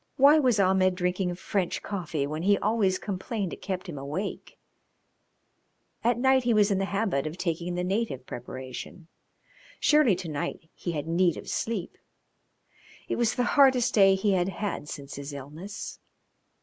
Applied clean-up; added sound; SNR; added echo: none; none; none; none.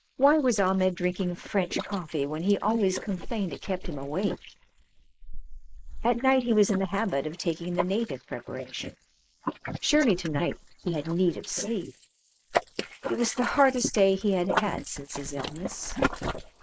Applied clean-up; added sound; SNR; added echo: neural mask model Resemble Enhance denoiser.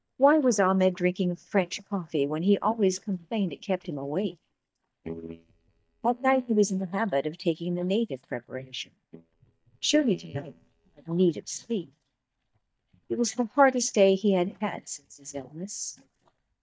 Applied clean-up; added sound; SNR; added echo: neural mask model DeepFilterNet 3.